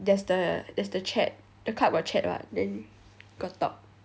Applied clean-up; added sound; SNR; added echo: none; none; none; none.